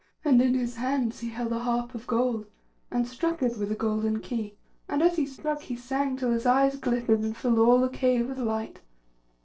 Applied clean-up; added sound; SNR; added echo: neural separator model SepFormer DNS4.